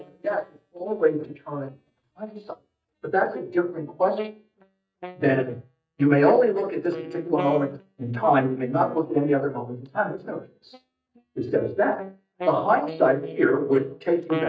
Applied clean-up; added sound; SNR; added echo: neural mask model DeepFilterNet 3.